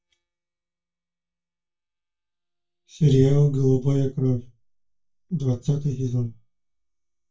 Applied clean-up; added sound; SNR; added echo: neural mask model DeepFilterNet 3.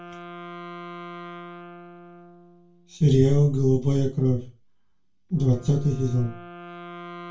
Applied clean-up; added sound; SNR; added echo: none; Wind instrument, woodwind instrument; 17 dB; reverberation time 0.3 s.